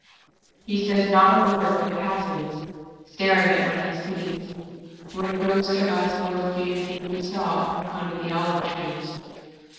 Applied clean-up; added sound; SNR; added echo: neural separator model SepFormer DNS4.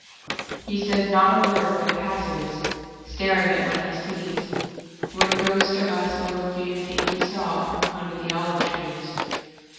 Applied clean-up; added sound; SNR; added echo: none; Wood; 5 dB; reverberation time 2.1 s.